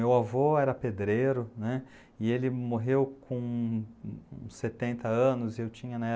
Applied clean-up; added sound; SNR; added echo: none; none; none; none.